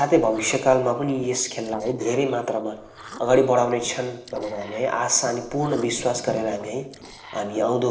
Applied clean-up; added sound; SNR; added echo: neural separator model SepFormer DNS4.